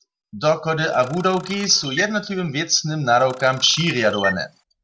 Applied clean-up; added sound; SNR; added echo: none; Camera; 12 dB; none.